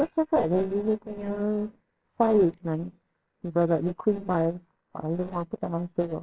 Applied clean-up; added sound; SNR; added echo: neural separator model SepFormer WHAMR!.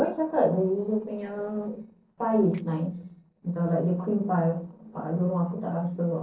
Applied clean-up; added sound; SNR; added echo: neural separator model SepFormer DNS4.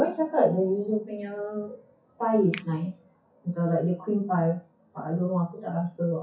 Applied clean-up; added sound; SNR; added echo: classical method WPE with log-MMSE.